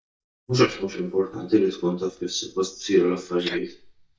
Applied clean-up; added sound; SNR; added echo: neural mask model DeepFilterNet 3.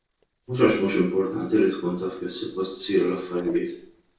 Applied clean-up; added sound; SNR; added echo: neural separator model SepFormer DNS4.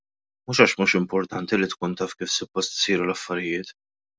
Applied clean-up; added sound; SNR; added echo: none; none; none; none.